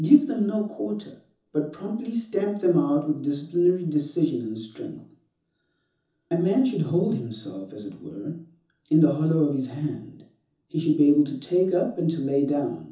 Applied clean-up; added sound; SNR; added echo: none; none; none; reverberation time 0.6 s.